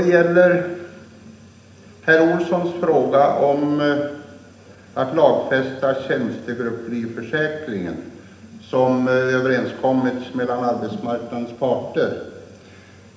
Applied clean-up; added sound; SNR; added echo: none; none; none; reverberation time 0.8 s.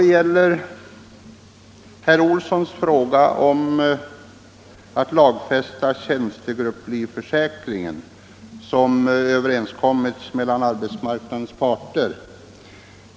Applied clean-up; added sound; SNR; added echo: none; none; none; none.